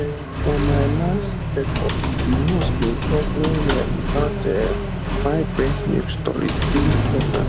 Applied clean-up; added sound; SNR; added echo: none; Typing + Accelerating, revving, vroom; -3 dB; none.